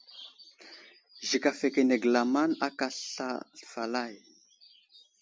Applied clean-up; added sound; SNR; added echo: none; none; none; none.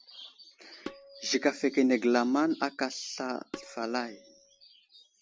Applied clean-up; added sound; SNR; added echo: none; Tabla; 17 dB; none.